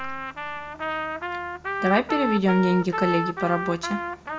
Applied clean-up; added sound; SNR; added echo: none; Trumpet; 4 dB; reverberation time 0.6 s.